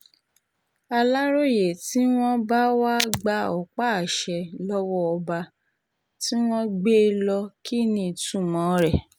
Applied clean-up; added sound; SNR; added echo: none; none; none; none.